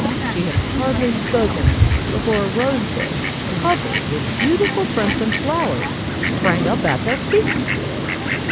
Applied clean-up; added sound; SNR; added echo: none; Fowl; -2 dB; none.